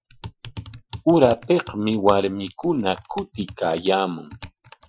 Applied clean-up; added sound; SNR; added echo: classical method Wiener filter.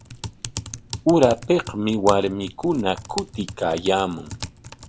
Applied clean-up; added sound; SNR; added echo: none; Typing; 13 dB; none.